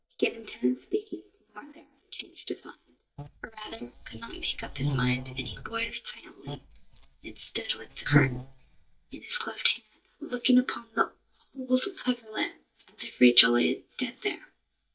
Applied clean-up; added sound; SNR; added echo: neural mask model DeepFilterNet 3.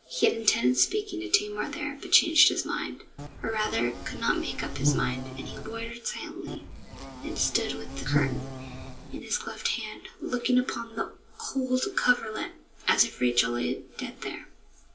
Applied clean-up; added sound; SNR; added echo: none; Insect; 4 dB; reverberation time 0.3 s.